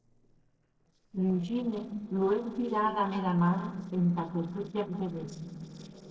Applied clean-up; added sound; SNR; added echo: neural separator model SepFormer DNS4.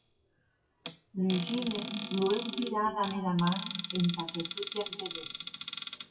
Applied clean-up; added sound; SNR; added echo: classical method WPE with log-MMSE.